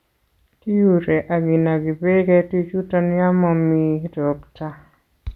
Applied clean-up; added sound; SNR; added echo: none; none; none; none.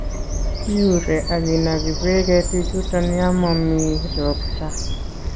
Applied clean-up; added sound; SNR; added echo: none; Bird vocalization, bird call, bird song; 3 dB; none.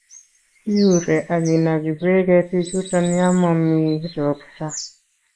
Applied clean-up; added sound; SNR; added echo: neural mask model Resemble Enhance denoiser.